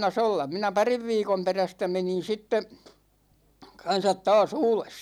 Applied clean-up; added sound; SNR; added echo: none; none; none; none.